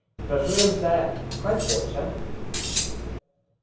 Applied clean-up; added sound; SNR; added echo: none; Cutlery, silverware; 1 dB; reverberation time 0.9 s.